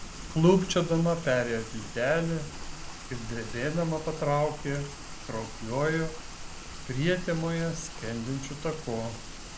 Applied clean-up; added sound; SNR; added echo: none; Rain; 10 dB; none.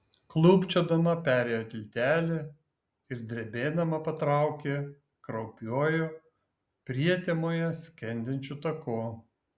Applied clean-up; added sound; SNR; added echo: none; none; none; none.